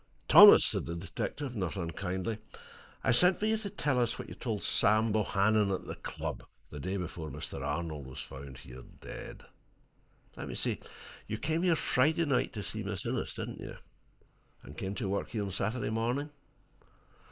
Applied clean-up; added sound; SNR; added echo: neural mask model Resemble Enhance denoiser.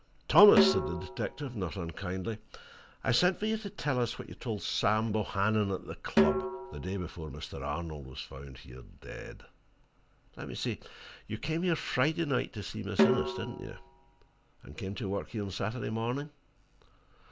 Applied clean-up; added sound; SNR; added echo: none; Snare drum; 1 dB; none.